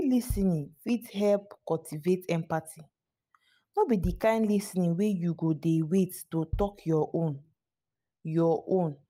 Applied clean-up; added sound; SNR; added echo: none; Bass drum; 13 dB; none.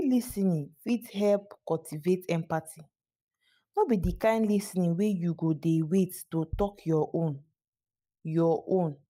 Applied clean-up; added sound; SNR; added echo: neural mask model DeepFilterNet 3.